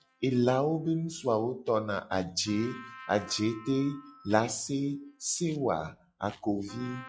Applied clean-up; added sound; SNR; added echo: classical method log-MMSE.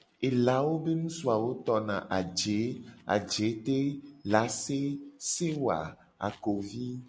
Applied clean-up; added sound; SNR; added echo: none; none; none; none.